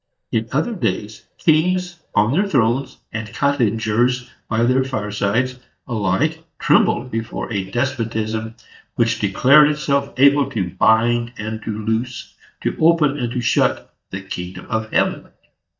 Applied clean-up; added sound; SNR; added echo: neural mask model DeepFilterNet 3.